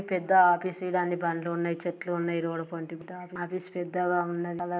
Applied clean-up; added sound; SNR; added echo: none; none; none; none.